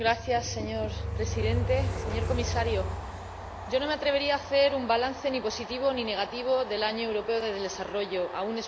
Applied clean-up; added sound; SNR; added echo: none; Train; 5 dB; none.